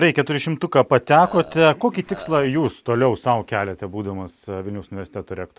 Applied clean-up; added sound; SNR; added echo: none; Burping, eructation; 17 dB; none.